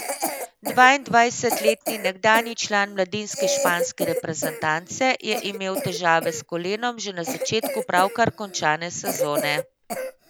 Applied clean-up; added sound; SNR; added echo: none; Cough; 6 dB; none.